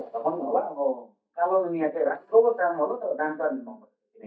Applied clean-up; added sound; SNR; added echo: neural mask model DeepFilterNet 3.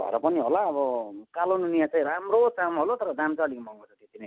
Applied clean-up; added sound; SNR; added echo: none; none; none; none.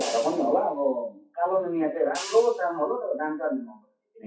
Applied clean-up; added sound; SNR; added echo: classical method WPE with log-MMSE.